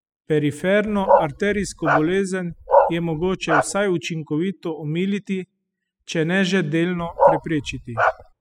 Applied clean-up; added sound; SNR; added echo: classical method spectral subtraction.